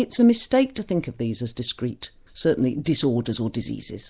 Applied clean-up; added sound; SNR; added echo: none; none; none; none.